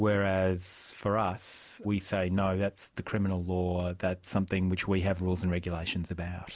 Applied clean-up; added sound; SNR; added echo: none; none; none; none.